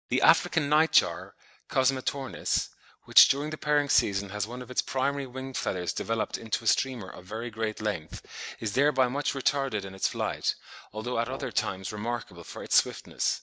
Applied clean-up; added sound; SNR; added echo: neural mask model DeepFilterNet 3.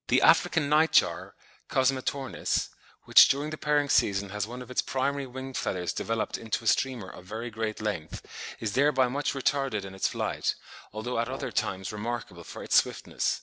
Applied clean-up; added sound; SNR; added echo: none; Brass instrument; 18 dB; none.